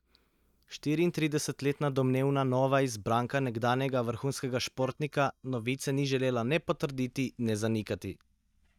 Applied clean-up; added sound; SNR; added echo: neural mask model DeepFilterNet 3.